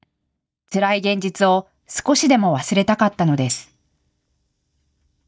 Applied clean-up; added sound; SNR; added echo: neural mask model DeepFilterNet 3.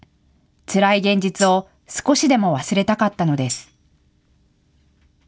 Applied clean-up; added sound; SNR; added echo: none; Tambourine; 15 dB; none.